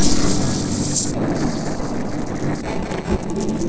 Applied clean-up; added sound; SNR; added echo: neural separator model SepFormer DNS4.